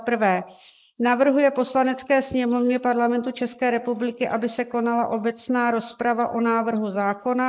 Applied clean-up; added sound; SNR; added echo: neural mask model Resemble Enhance denoiser.